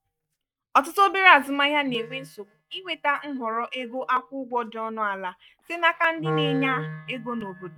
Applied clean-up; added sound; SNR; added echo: neural mask model DeepFilterNet 3.